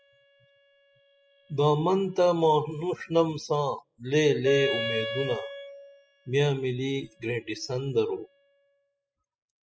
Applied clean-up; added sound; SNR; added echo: classical method spectral subtraction.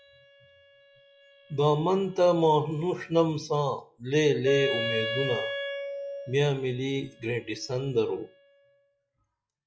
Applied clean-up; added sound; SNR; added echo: classical method log-MMSE.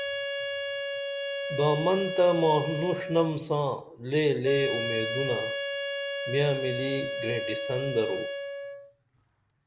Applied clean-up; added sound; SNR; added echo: none; Wind instrument, woodwind instrument; 4 dB; none.